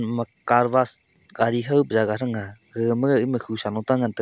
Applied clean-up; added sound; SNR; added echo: none; none; none; none.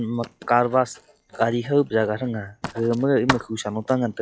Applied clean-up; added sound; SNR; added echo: classical method log-MMSE.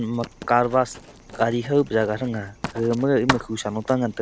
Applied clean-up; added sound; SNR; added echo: none; Writing; 11 dB; none.